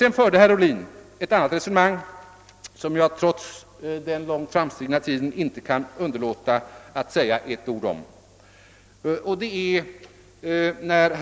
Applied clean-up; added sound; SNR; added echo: none; none; none; none.